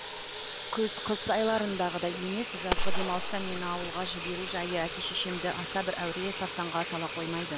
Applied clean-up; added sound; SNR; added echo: none; Sink (filling or washing) / Water tap, faucet + Gunshot, gunfire; -1 dB; none.